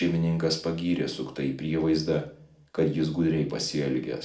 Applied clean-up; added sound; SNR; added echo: none; none; none; reverberation time 0.4 s.